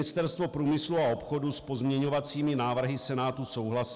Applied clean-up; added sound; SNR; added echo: none; none; none; none.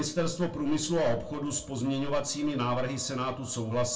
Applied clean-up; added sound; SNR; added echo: none; none; none; reverberation time 0.2 s.